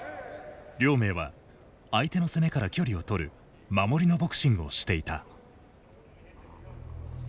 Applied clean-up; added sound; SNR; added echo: none; none; none; none.